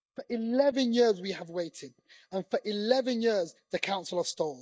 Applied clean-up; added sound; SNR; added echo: neural mask model DeepFilterNet 3.